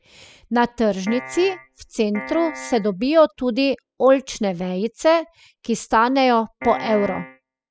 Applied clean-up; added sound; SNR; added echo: classical method spectral subtraction.